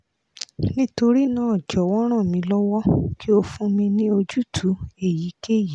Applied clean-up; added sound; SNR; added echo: none; none; none; none.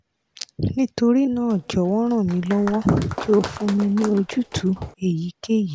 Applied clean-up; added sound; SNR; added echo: none; Applause; 14 dB; none.